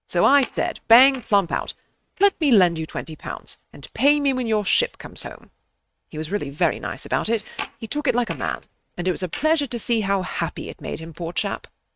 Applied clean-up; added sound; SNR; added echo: neural mask model RNNoise.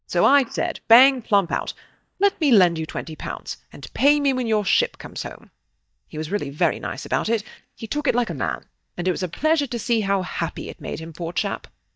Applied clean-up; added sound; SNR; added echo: neural mask model DeepFilterNet 3.